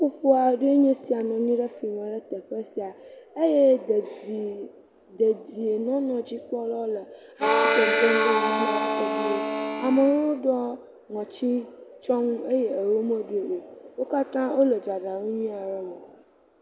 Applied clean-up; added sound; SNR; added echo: none; Harmonica; -1 dB; none.